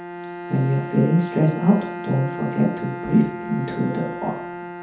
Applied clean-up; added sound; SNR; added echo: none; Bowed string instrument; 9 dB; reverberation time 0.6 s.